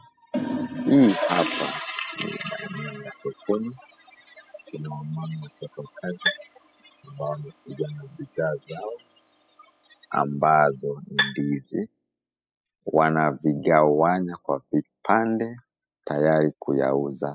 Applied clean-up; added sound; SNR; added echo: classical method spectral subtraction.